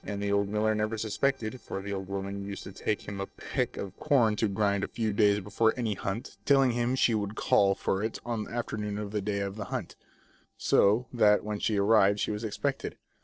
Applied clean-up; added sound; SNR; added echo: neural separator model SepFormer DNS4.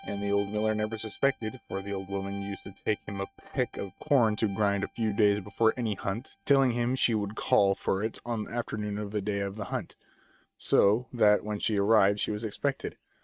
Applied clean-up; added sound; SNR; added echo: neural mask model RNNoise.